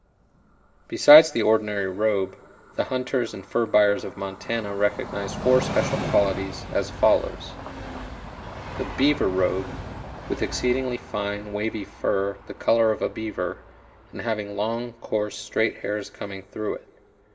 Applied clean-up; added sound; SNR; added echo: none; Train; 12 dB; reverberation time 2.2 s.